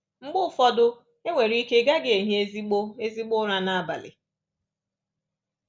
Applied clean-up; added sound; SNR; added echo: none; none; none; none.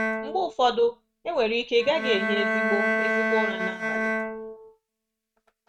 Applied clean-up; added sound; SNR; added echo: neural mask model RNNoise.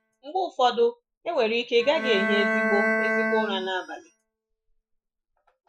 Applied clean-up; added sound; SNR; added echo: classical method Wiener filter.